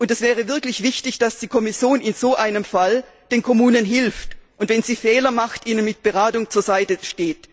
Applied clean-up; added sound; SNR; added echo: none; none; none; none.